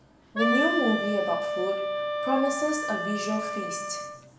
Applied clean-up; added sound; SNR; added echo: none; Wind instrument, woodwind instrument; 1 dB; reverberation time 0.7 s.